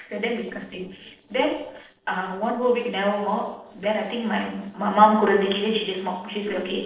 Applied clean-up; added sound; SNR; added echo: neural separator model SepFormer DNS4.